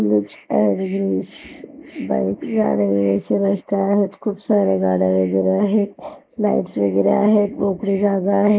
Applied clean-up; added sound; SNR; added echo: neural mask model Resemble Enhance denoiser.